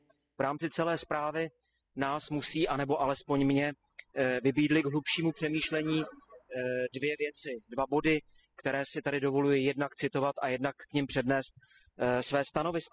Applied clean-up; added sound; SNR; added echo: classical method spectral subtraction.